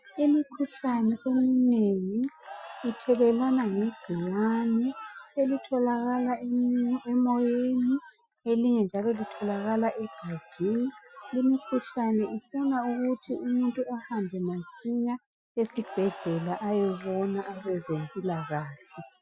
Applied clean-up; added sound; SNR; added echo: classical method Wiener filter.